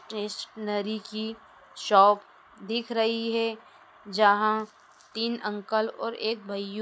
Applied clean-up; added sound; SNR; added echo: none; none; none; none.